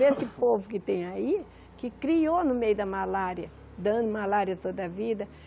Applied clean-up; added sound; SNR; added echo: none; none; none; none.